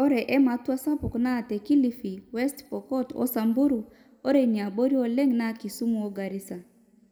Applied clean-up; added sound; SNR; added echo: none; none; none; reverberation time 1.4 s.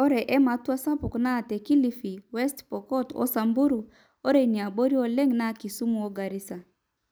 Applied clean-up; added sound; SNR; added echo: none; none; none; none.